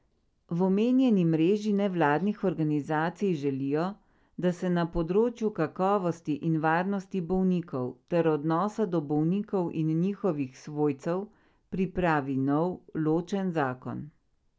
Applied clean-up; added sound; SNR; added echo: none; none; none; none.